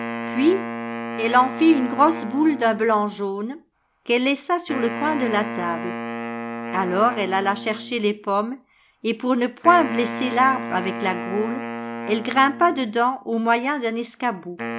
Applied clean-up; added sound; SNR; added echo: none; Wind instrument, woodwind instrument; 9 dB; none.